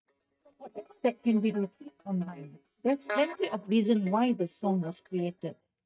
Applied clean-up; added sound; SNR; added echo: neural mask model DeepFilterNet 3.